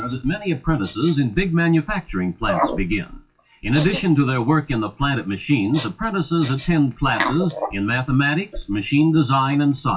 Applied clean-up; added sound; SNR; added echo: classical method WPE with log-MMSE.